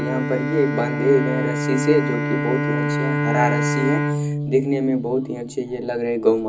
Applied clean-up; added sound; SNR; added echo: none; Bowed string instrument; 1 dB; reverberation time 0.4 s.